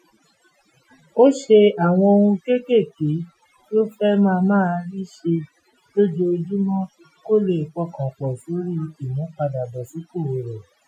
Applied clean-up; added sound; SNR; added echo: classical method Wiener filter.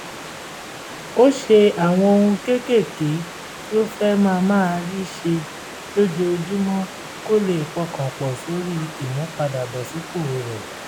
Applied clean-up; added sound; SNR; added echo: none; Stream / Liquid; 13 dB; none.